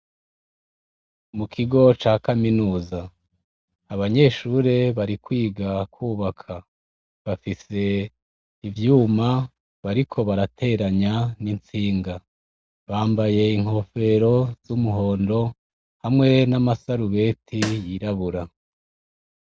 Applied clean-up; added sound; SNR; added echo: none; Snare drum; 9 dB; none.